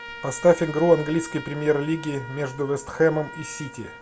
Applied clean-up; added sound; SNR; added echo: none; Trumpet; 16 dB; none.